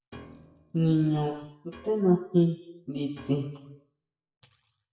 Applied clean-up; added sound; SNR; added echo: classical method WPE with log-MMSE.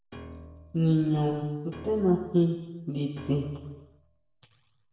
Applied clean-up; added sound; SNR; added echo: none; Piano; 18 dB; reverberation time 1.1 s.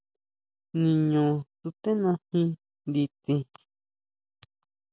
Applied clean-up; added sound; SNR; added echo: none; none; none; none.